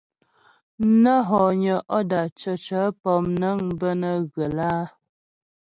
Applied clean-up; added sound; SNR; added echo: none; none; none; none.